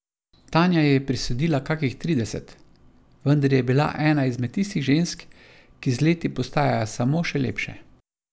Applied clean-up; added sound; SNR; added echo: none; none; none; none.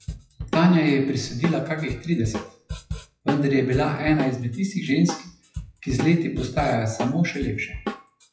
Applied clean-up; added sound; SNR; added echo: classical method WPE with log-MMSE.